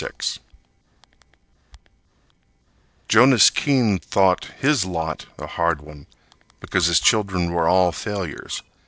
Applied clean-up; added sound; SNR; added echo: neural separator model SepFormer DNS4.